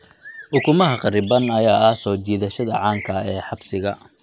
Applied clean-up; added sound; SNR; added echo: none; Bird; 17 dB; none.